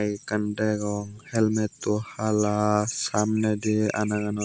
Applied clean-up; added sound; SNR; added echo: none; none; none; none.